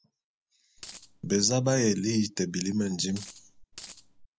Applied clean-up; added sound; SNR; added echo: none; Coin (dropping); 17 dB; none.